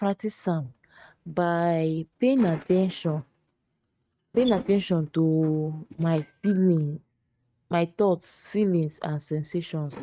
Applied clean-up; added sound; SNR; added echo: neural mask model RNNoise.